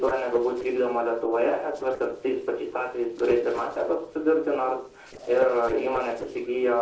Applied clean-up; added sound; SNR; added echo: neural separator model SepFormer DNS4.